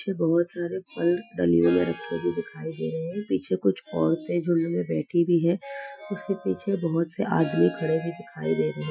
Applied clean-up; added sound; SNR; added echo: classical method Wiener filter.